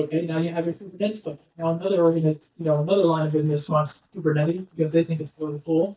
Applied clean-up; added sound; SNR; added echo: neural mask model DeepFilterNet 3.